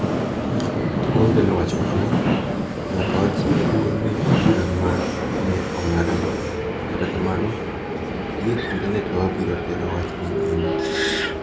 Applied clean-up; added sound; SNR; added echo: none; Subway, metro, underground; -3 dB; none.